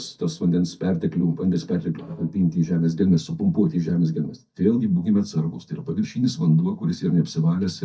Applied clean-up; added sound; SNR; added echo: neural mask model DeepFilterNet 3.